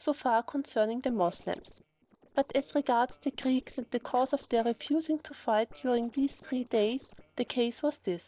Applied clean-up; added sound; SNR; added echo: neural separator model SepFormer DNS4.